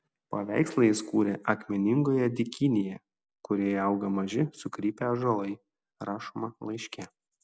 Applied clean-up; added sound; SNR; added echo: none; none; none; none.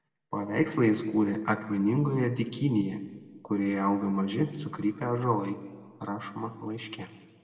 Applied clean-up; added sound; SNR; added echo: none; none; none; reverberation time 1.5 s.